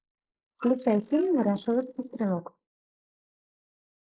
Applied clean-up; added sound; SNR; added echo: neural mask model Resemble Enhance denoiser.